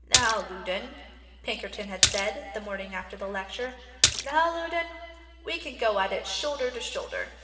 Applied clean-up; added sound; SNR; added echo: none; Splash, splatter; -3 dB; reverberation time 2.3 s.